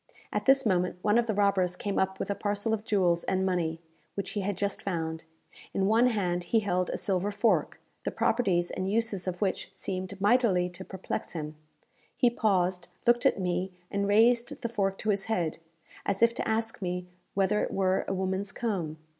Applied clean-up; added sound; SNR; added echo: none; none; none; none.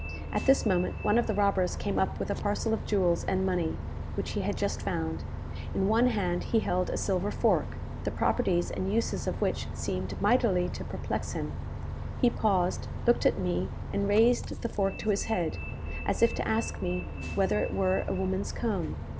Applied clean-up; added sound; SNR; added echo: none; Bus; 6 dB; none.